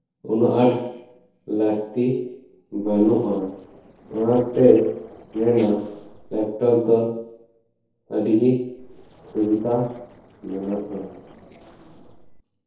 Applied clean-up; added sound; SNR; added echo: neural separator model SepFormer DNS4.